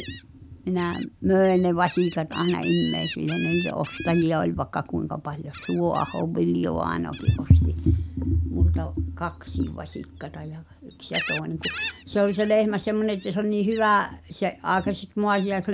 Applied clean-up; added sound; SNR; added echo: none; Gull, seagull; 16 dB; none.